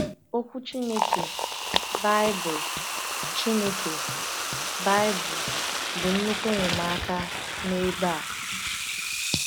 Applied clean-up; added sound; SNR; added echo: none; Liquid; 0 dB; none.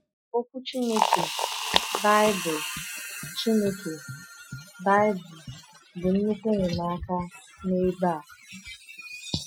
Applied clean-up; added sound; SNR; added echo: classical method Wiener filter.